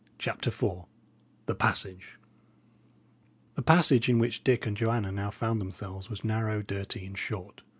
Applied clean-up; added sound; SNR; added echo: none; none; none; none.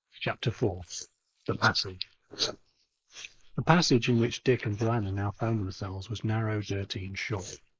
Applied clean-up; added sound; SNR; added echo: neural mask model Resemble Enhance denoiser.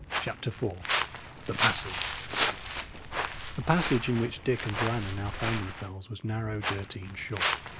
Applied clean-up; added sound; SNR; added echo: none; Walk, footsteps; 0 dB; none.